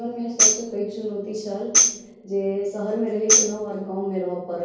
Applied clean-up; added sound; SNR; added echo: none; Tambourine; -3 dB; reverberation time 0.6 s.